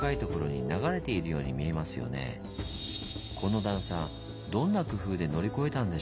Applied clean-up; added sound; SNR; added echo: none; Telephone; 7 dB; none.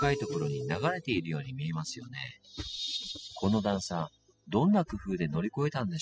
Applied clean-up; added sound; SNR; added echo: classical method spectral subtraction.